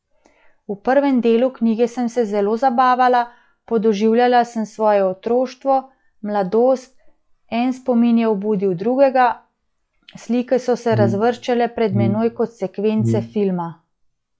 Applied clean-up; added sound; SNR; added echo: classical method log-MMSE.